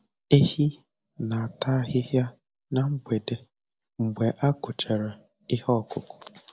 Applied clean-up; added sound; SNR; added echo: none; none; none; none.